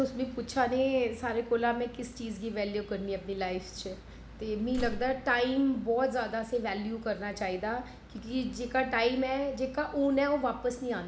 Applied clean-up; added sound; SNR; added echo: none; Slam; 10 dB; none.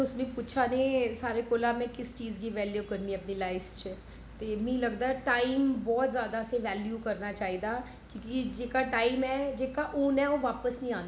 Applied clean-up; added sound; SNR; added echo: none; none; none; none.